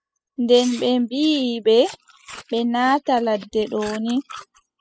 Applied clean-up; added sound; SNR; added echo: classical method spectral subtraction.